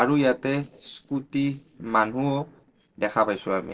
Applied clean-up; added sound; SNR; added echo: neural separator model SepFormer DNS4.